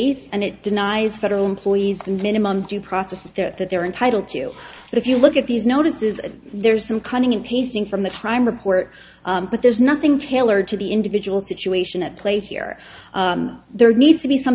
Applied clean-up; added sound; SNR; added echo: none; none; none; none.